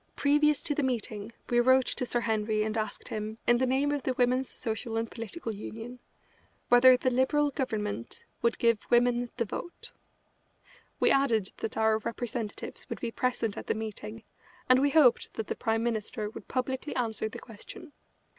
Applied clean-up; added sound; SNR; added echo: none; none; none; none.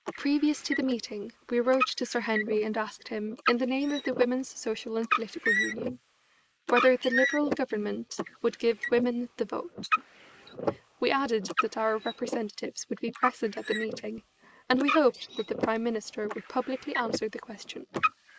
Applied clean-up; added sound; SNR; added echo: neural mask model Resemble Enhance denoiser.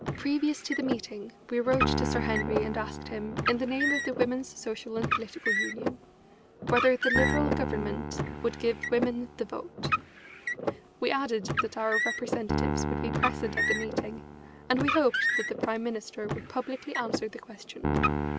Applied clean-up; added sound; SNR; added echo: none; Car + Piano; 0 dB; none.